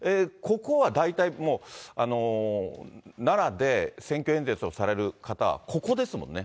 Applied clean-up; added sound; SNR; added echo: none; none; none; none.